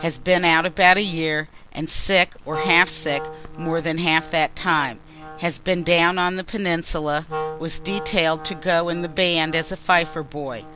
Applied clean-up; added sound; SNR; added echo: none; Wind instrument, woodwind instrument; 15 dB; none.